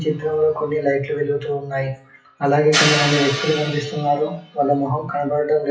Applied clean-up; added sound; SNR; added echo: classical method WPE with log-MMSE.